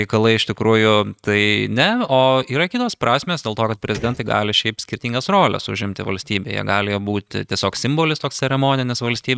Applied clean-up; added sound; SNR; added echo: neural mask model RNNoise.